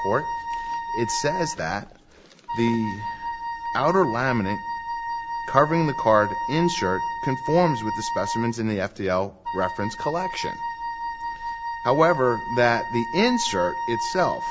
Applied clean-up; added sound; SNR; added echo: none; Wind instrument, woodwind instrument; 5 dB; none.